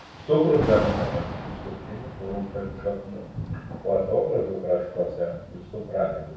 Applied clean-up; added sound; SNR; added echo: none; Thunder / Rain; 8 dB; reverberation time 0.7 s.